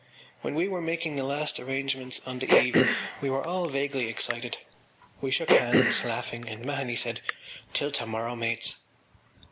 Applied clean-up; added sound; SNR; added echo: none; Cough; -3 dB; none.